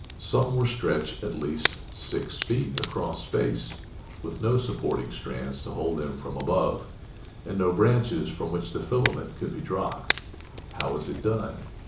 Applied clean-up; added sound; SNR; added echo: none; Crackle; 9 dB; reverberation time 0.8 s.